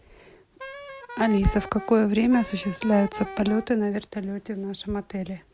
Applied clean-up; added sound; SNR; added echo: none; Wind instrument, woodwind instrument; 14 dB; none.